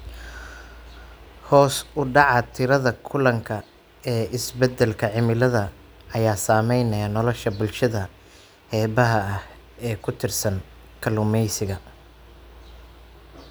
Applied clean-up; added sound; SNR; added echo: none; none; none; none.